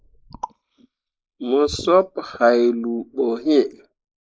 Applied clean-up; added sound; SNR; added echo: neural mask model Resemble Enhance denoiser.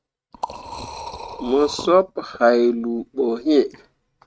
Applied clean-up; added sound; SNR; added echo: neural mask model RNNoise.